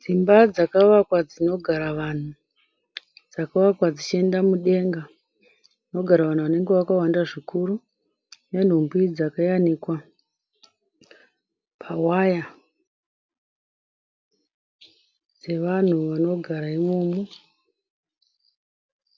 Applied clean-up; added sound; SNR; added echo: none; none; none; none.